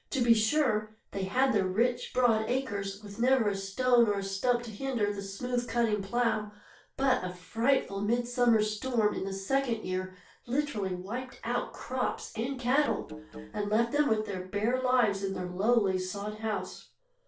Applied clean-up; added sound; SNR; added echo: neural separator model SepFormer DNS4.